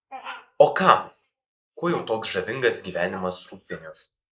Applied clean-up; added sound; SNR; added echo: neural mask model Resemble Enhance denoiser.